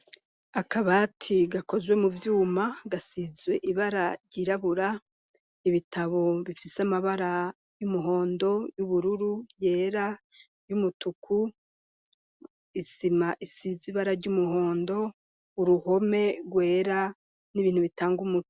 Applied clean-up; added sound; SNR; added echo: none; none; none; none.